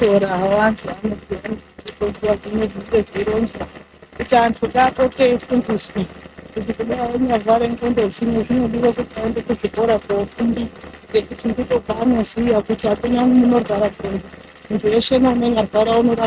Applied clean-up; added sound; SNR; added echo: neural mask model RNNoise.